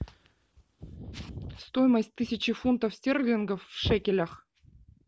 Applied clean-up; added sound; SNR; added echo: none; none; none; none.